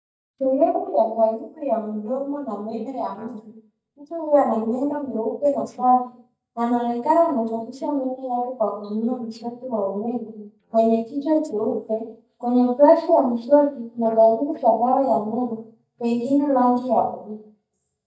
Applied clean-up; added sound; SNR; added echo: neural mask model DeepFilterNet 3.